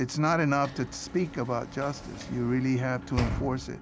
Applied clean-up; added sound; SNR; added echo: none; Sliding door / Slam; 9 dB; none.